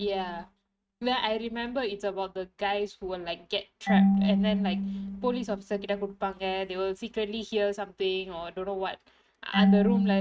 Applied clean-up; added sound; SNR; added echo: neural mask model RNNoise.